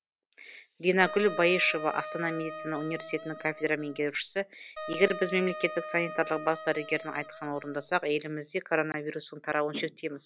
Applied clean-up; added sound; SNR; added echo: none; Wind instrument, woodwind instrument; 10 dB; none.